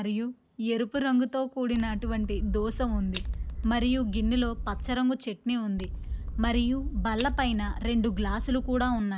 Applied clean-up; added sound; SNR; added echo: none; Scissors; 4 dB; none.